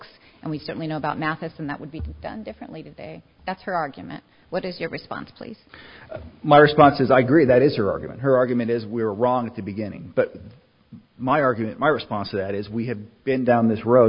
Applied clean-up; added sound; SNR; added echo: none; none; none; none.